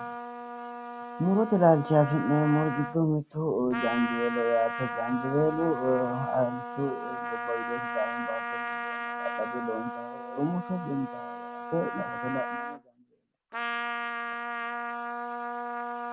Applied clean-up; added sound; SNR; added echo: none; Trumpet; 6 dB; none.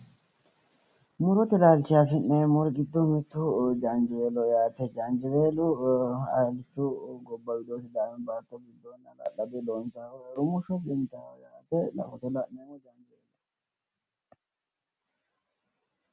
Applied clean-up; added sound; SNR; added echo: none; none; none; none.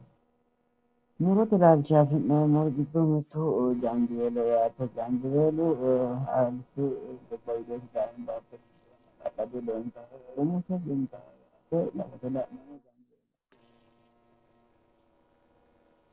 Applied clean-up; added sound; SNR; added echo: neural separator model SepFormer DNS4.